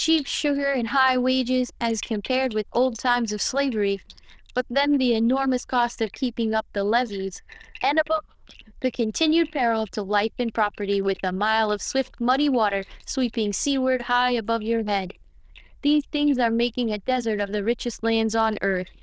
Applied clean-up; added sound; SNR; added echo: neural diffusion model UNIVERSE++.